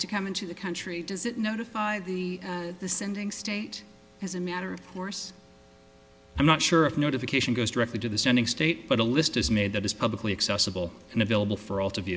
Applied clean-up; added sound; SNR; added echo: none; none; none; none.